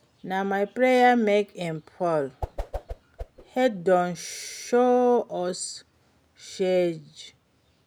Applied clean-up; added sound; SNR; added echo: none; Whoosh, swoosh, swish; 10 dB; none.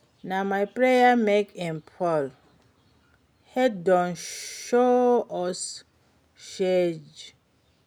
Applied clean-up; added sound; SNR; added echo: none; none; none; none.